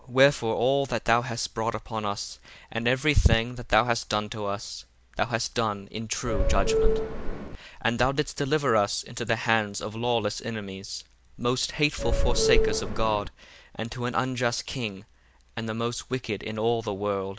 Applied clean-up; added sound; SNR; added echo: none; Subway, metro, underground / Doorbell; -4 dB; none.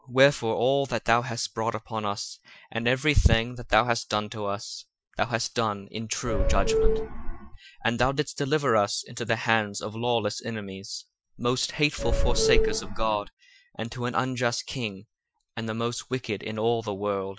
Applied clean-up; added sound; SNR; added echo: classical method Wiener filter.